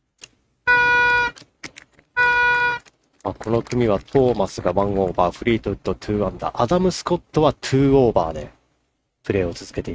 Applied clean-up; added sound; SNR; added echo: neural mask model RNNoise.